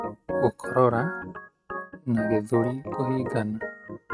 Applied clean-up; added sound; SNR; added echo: neural mask model RNNoise.